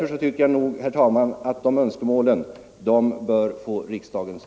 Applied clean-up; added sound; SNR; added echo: none; none; none; none.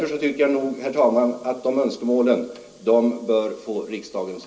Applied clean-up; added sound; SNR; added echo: none; none; none; reverberation time 0.2 s.